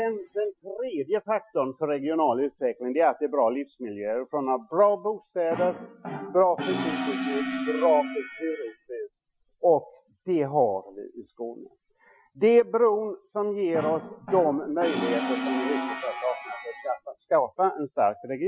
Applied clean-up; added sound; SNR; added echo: classical method Wiener filter.